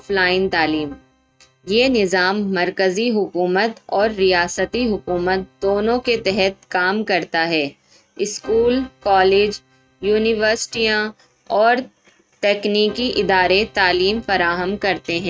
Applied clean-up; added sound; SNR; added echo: neural mask model RNNoise.